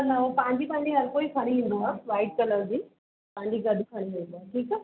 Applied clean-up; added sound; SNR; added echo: none; none; none; none.